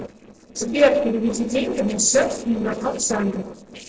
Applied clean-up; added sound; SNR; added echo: neural separator model SepFormer DNS4.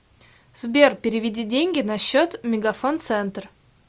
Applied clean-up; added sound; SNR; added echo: none; none; none; none.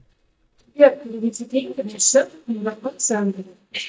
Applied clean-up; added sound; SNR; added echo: neural mask model DeepFilterNet 3.